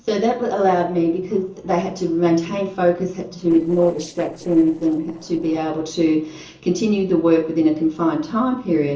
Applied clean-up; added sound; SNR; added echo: neural separator model SepFormer DNS4.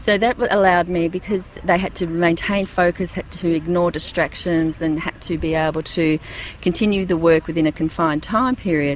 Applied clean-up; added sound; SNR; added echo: none; none; none; none.